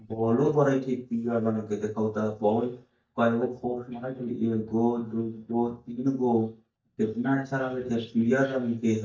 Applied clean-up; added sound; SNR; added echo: neural mask model DeepFilterNet 3.